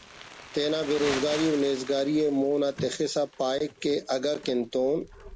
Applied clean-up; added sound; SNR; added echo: none; Crumpling, crinkling; 14 dB; none.